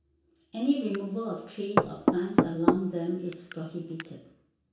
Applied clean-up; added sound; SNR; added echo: none; Knock / Wood; -3 dB; reverberation time 0.6 s.